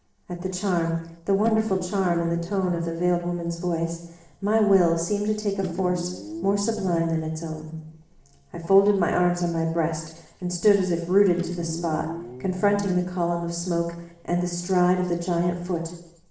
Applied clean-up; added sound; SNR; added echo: neural separator model SepFormer DNS4.